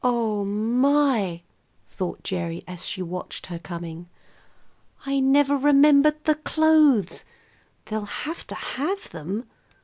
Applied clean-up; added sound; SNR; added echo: none; none; none; none.